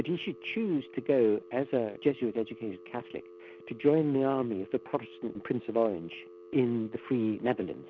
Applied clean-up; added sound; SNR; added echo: none; Telephone; 19 dB; none.